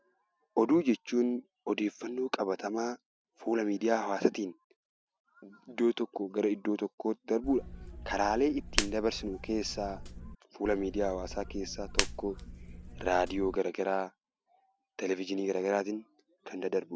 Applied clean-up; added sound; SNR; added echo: none; Hands; 7 dB; none.